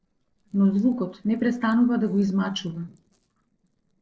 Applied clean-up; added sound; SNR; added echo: neural separator model SepFormer DNS4.